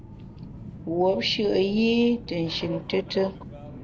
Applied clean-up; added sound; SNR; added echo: none; Subway, metro, underground; 15 dB; none.